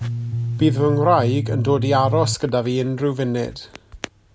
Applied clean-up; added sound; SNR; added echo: none; Bass guitar; 2 dB; none.